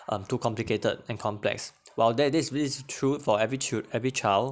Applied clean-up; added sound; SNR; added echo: none; none; none; none.